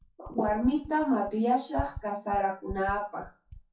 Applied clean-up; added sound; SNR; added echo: classical method WPE with log-MMSE.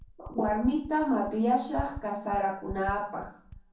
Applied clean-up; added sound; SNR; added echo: none; Typing; 14 dB; reverberation time 0.6 s.